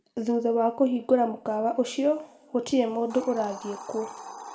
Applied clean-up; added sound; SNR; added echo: none; Hiss; 19 dB; reverberation time 1.2 s.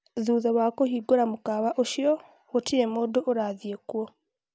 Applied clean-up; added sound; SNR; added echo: none; none; none; none.